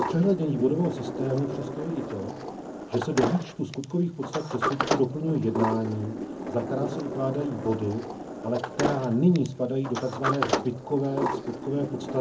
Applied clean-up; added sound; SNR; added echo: none; Sliding door; 4 dB; reverberation time 0.4 s.